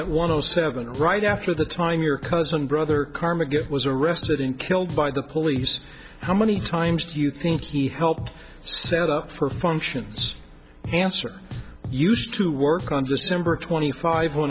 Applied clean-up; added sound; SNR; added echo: none; Drum; 14 dB; none.